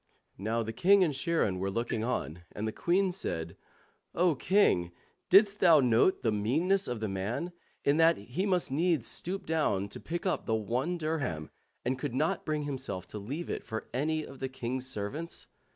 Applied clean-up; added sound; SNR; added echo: neural mask model Resemble Enhance denoiser.